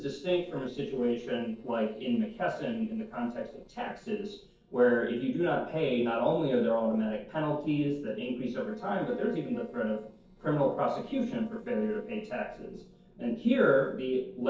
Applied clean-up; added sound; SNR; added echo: neural separator model SepFormer DNS4.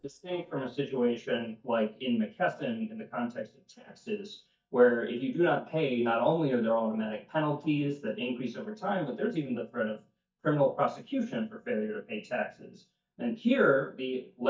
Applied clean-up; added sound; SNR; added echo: neural mask model DeepFilterNet 3.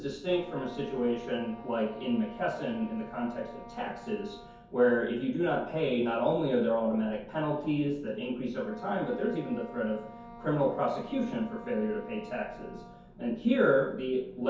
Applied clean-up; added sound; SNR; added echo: none; Wind instrument, woodwind instrument; 19 dB; reverberation time 0.6 s.